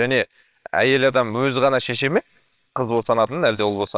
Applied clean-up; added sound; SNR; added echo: neural separator model SepFormer WHAMR!.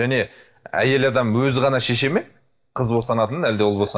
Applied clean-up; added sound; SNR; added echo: neural mask model DeepFilterNet 3.